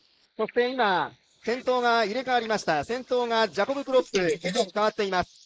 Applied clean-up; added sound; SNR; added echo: neural mask model Resemble Enhance denoiser.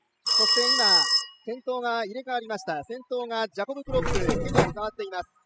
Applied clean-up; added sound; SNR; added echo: classical method spectral subtraction.